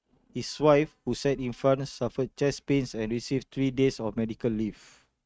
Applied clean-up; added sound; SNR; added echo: neural mask model RNNoise.